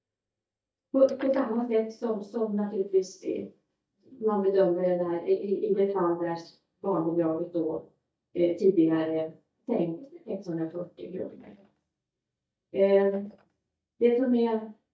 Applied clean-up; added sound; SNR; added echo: neural mask model DeepFilterNet 3.